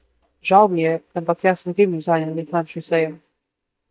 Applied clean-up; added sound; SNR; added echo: neural mask model DeepFilterNet 3.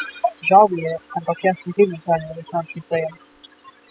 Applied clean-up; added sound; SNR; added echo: classical method spectral subtraction.